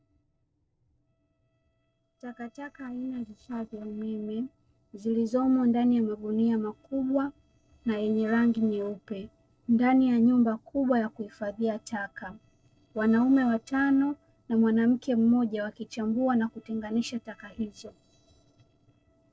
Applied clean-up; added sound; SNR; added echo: neural separator model SepFormer DNS4.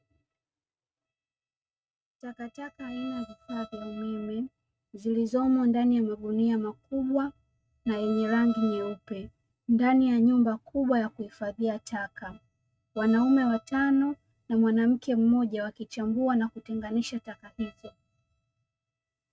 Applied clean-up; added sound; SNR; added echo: neural mask model RNNoise.